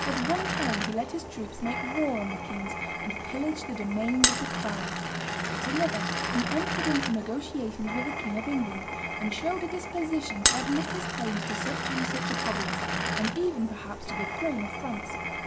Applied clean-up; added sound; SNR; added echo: none; Glass; -1 dB; none.